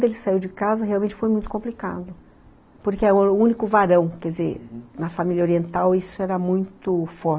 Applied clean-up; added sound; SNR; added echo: none; none; none; none.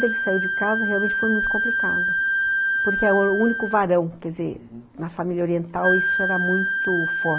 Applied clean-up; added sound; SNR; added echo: none; Wind instrument, woodwind instrument; 0 dB; none.